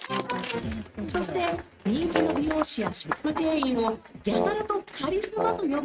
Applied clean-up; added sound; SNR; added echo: neural mask model RNNoise.